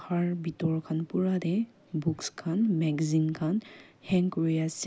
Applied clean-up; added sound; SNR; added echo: none; none; none; none.